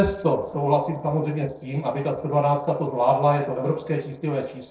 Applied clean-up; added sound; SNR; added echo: neural separator model SepFormer DNS4.